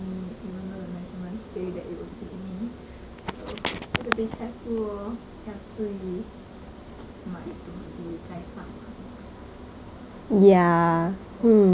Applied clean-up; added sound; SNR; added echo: none; none; none; none.